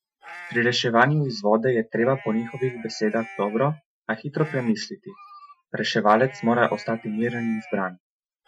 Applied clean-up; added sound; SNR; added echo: classical method Wiener filter.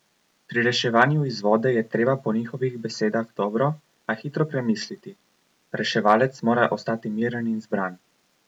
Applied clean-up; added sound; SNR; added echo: none; none; none; none.